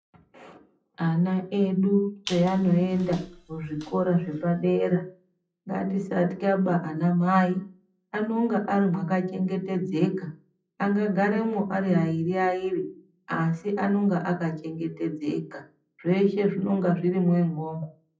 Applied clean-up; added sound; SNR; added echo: classical method WPE with log-MMSE.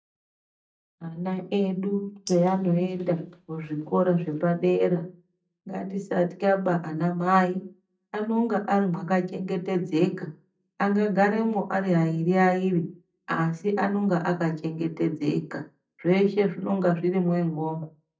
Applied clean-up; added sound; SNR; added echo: neural mask model DeepFilterNet 3.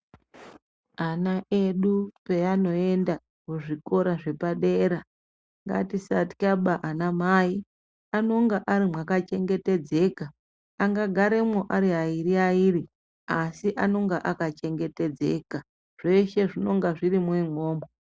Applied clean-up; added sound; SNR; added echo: none; none; none; none.